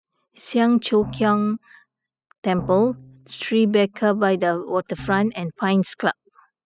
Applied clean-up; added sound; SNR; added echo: classical method spectral subtraction.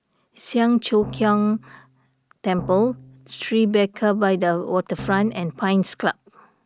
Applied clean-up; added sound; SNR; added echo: none; Drum; 17 dB; none.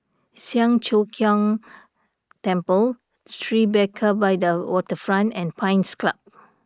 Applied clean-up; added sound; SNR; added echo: neural mask model Resemble Enhance denoiser.